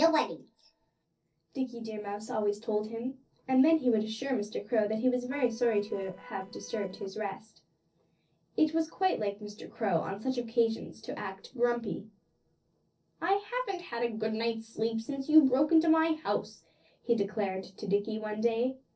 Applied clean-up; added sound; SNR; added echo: neural separator model SepFormer DNS4.